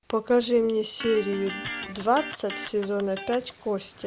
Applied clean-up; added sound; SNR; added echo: none; Electric guitar; 11 dB; none.